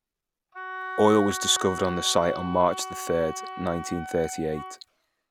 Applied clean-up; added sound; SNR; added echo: none; Wind instrument, woodwind instrument; 10 dB; none.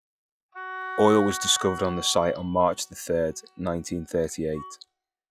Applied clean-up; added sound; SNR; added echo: classical method log-MMSE.